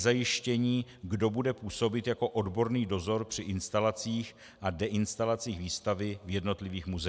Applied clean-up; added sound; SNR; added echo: none; none; none; none.